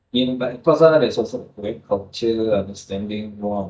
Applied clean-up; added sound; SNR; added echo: neural mask model DeepFilterNet 3.